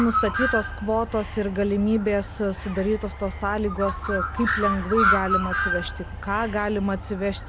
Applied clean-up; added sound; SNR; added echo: none; Bird; 3 dB; none.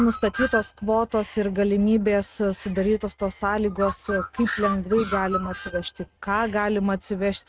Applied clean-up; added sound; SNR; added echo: neural mask model RNNoise.